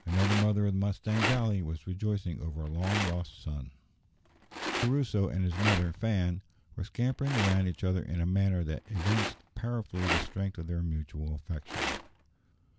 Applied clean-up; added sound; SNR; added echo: none; Rattle; 8 dB; none.